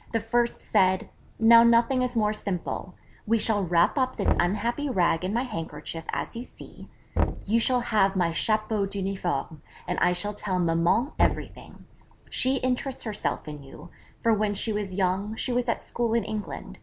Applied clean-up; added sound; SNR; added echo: none; Knock; 7 dB; none.